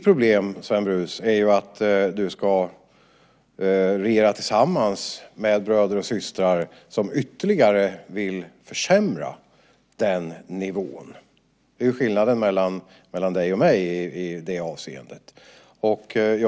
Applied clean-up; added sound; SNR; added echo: none; none; none; none.